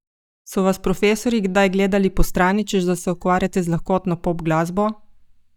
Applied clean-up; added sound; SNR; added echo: neural mask model DeepFilterNet 3.